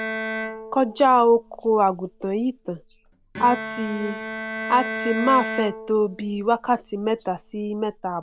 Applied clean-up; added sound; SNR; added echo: none; Bowed string instrument; 10 dB; none.